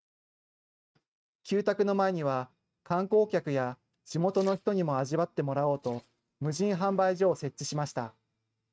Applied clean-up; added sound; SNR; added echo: neural mask model RNNoise.